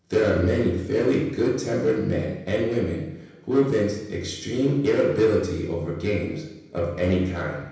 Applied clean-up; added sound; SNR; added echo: none; none; none; reverberation time 0.9 s.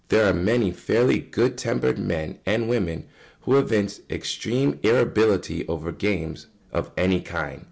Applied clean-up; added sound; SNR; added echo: none; none; none; none.